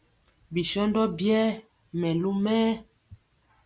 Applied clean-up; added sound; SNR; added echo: none; none; none; none.